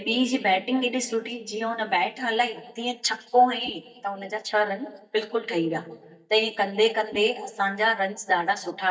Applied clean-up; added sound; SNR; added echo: neural mask model DeepFilterNet 3.